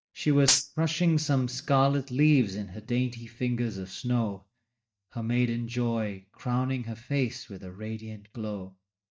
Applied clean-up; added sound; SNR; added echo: neural mask model DeepFilterNet 3.